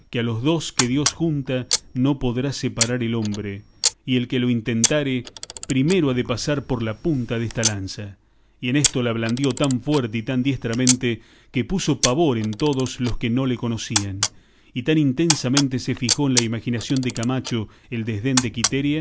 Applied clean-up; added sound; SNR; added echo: none; Camera; 7 dB; none.